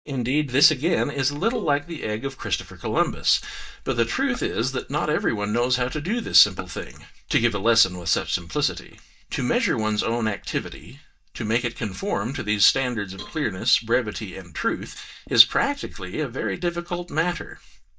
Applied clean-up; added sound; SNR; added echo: neural mask model DeepFilterNet 3.